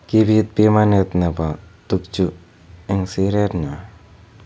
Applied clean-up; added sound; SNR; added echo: none; none; none; none.